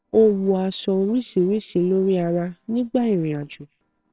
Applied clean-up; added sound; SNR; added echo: neural separator model SepFormer WHAMR!.